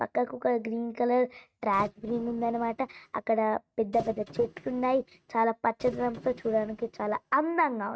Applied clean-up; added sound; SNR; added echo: neural mask model RNNoise.